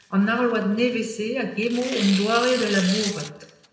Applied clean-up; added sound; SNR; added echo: none; Tearing; 11 dB; reverberation time 0.8 s.